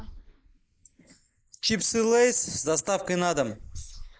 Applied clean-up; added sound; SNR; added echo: neural mask model Resemble Enhance denoiser.